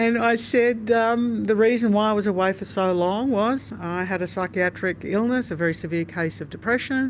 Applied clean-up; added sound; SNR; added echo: none; none; none; none.